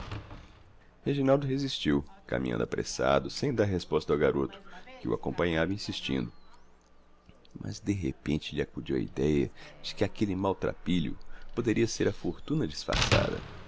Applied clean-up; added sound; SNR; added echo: none; Slam; 9 dB; none.